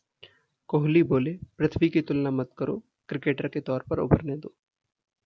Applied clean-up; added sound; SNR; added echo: none; none; none; none.